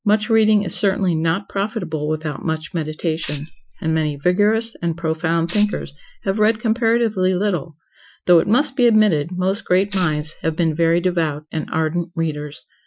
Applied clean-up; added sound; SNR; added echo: classical method Wiener filter.